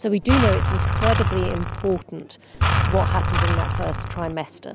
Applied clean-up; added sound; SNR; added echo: none; Engine; -4 dB; none.